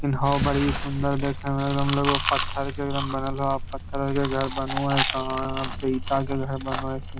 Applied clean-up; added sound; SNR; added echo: none; Chewing, mastication; 1 dB; none.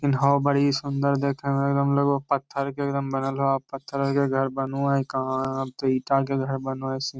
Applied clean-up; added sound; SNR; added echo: none; none; none; none.